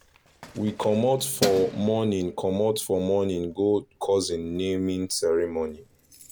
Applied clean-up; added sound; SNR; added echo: none; Keys jangling; 15 dB; none.